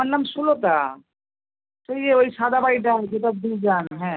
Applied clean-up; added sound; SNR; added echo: none; none; none; none.